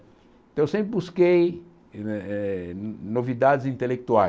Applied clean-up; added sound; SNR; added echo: none; none; none; none.